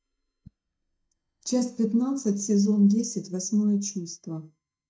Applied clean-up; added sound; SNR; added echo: neural mask model DeepFilterNet 3.